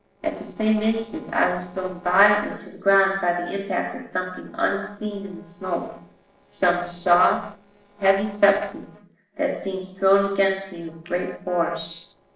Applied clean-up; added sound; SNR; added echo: neural separator model SepFormer DNS4.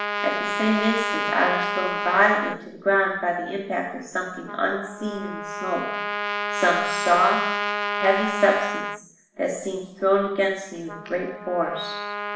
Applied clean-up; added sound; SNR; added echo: none; Trumpet; 4 dB; reverberation time 0.7 s.